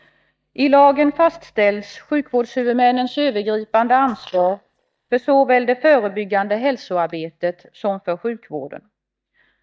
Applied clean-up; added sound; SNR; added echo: neural mask model DeepFilterNet 3.